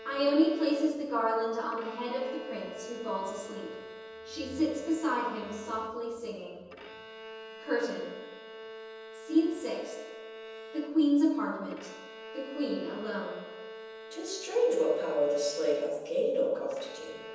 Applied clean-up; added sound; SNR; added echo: none; Bowed string instrument; 14 dB; reverberation time 1.1 s.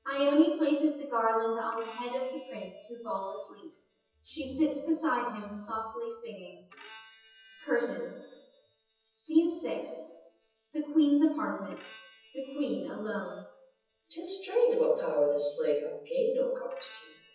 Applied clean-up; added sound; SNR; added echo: classical method WPE with log-MMSE.